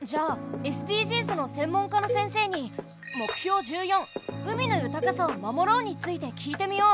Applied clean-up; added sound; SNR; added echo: none; Cowbell; 11 dB; none.